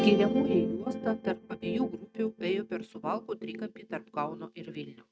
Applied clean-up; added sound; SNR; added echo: neural mask model RNNoise.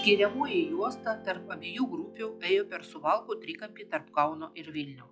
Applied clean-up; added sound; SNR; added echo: classical method log-MMSE.